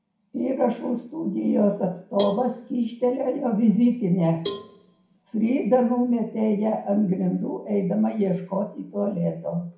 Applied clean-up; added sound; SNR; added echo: none; Cowbell; 16 dB; reverberation time 0.5 s.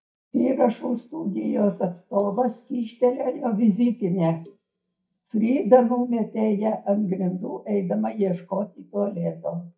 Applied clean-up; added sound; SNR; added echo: neural mask model DeepFilterNet 3.